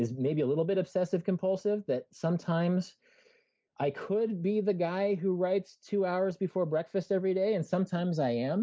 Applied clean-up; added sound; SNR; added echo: none; none; none; none.